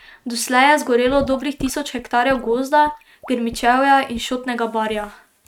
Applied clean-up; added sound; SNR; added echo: neural mask model RNNoise.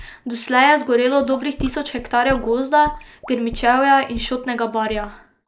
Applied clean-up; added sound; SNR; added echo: neural mask model Resemble Enhance denoiser.